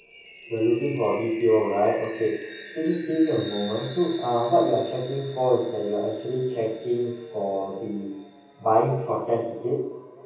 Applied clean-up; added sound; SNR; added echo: none; Chime; 5 dB; reverberation time 0.9 s.